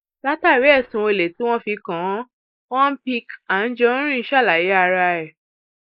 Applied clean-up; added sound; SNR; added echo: neural mask model Resemble Enhance denoiser.